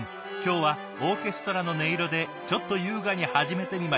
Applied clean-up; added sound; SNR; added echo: none; none; none; none.